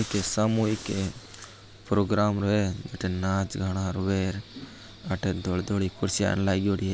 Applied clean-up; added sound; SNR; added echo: none; none; none; none.